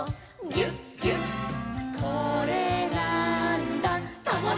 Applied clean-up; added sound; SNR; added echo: none; none; none; none.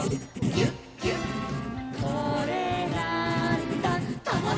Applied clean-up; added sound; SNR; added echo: none; Writing; 3 dB; none.